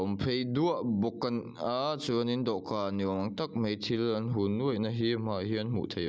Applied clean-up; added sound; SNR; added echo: none; none; none; none.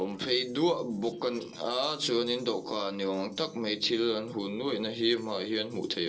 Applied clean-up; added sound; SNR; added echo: neural separator model SepFormer DNS4.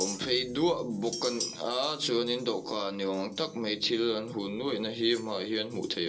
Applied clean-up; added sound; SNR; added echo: none; Chink, clink; 14 dB; reverberation time 0.2 s.